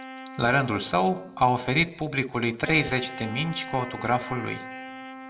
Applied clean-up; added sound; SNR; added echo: none; Wind instrument, woodwind instrument; 14 dB; reverberation time 0.6 s.